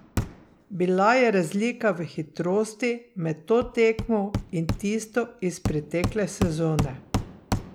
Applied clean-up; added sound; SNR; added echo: none; Hammer; 8 dB; none.